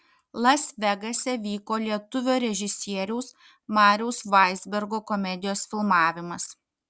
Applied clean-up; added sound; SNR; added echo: none; none; none; none.